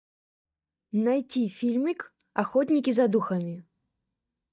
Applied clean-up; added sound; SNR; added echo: neural mask model DeepFilterNet 3.